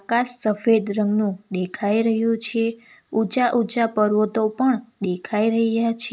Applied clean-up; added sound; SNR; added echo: none; none; none; none.